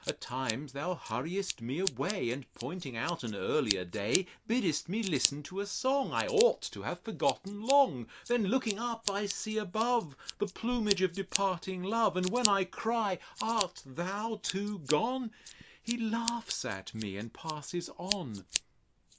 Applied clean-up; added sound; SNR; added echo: none; Scissors; 9 dB; none.